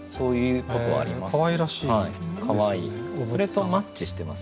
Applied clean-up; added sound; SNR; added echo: none; none; none; none.